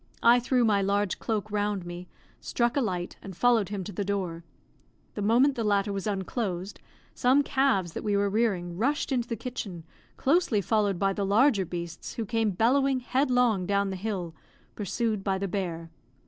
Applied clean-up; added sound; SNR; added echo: none; none; none; none.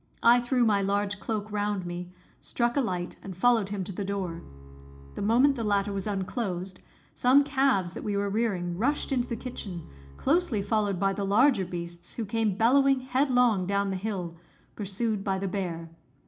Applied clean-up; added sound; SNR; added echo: none; Bowed string instrument; 18 dB; reverberation time 0.4 s.